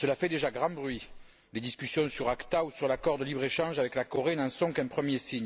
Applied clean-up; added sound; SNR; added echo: none; none; none; none.